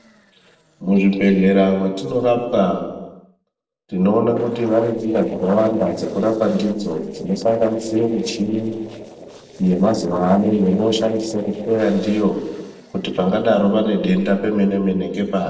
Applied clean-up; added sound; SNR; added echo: neural separator model SepFormer DNS4.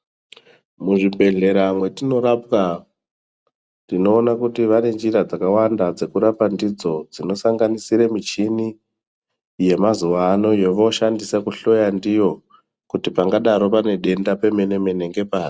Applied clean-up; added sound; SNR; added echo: none; none; none; none.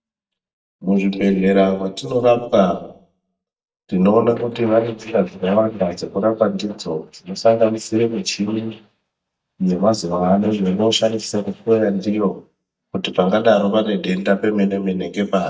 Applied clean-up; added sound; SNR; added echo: neural mask model DeepFilterNet 3.